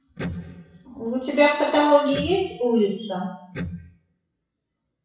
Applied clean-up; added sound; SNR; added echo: classical method WPE with log-MMSE.